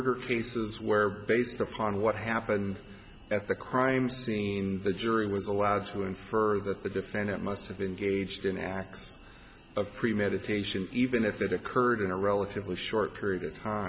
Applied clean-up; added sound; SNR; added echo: none; none; none; none.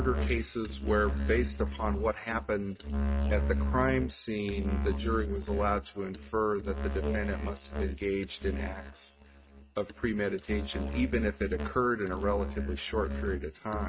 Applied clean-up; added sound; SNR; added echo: neural mask model RNNoise.